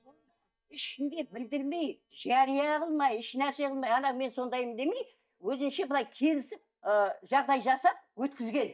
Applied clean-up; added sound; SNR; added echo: neural mask model DeepFilterNet 3.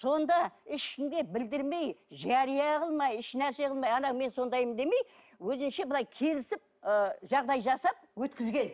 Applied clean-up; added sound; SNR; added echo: none; none; none; none.